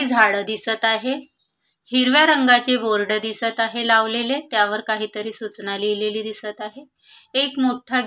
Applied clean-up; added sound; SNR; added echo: none; none; none; none.